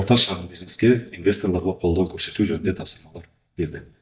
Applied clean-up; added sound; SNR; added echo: neural mask model DeepFilterNet 3.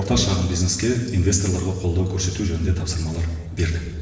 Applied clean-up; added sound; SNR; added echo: none; Bowed string instrument; 10 dB; reverberation time 1.2 s.